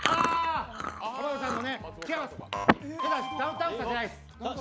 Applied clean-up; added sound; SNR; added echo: none; Chewing, mastication; 2 dB; none.